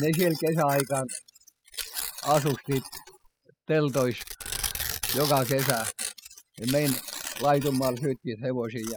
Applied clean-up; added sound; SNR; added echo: classical method spectral subtraction.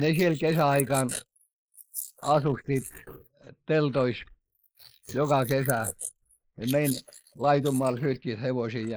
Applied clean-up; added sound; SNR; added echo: neural mask model Resemble Enhance denoiser.